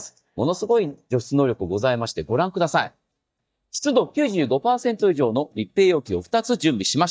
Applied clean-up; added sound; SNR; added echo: neural mask model DeepFilterNet 3.